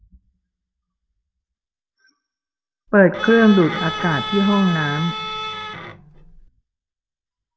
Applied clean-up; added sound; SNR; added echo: none; Bowed string instrument; 7 dB; reverberation time 1.5 s.